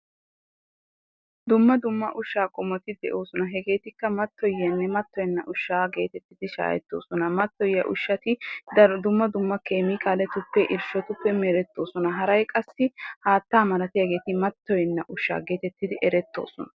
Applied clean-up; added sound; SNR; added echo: none; none; none; none.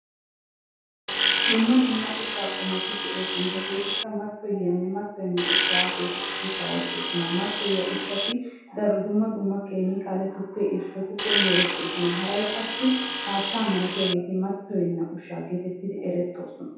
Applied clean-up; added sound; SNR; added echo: none; Tools; -3 dB; reverberation time 0.8 s.